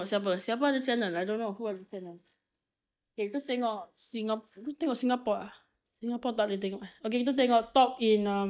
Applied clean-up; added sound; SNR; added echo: neural mask model DeepFilterNet 3.